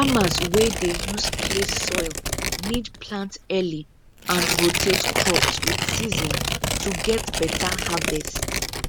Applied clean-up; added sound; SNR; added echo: none; Tearing; -1 dB; none.